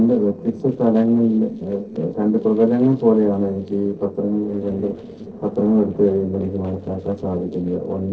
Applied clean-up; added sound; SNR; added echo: neural separator model SepFormer DNS4.